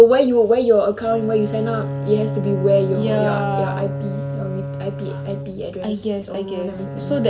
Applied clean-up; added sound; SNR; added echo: none; Bowed string instrument; 8 dB; reverberation time 0.7 s.